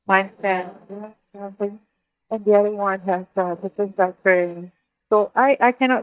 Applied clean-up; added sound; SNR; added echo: neural mask model DeepFilterNet 3.